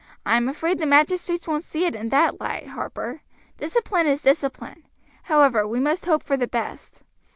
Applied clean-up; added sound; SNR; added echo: none; none; none; none.